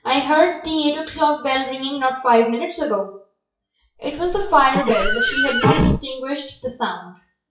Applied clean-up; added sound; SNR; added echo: classical method WPE with log-MMSE.